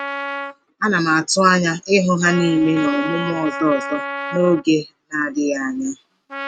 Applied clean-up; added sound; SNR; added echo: neural mask model RNNoise.